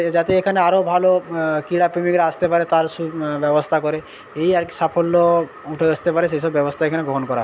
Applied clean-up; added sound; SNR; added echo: none; none; none; none.